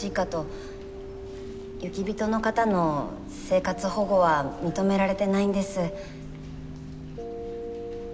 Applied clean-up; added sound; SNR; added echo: none; none; none; none.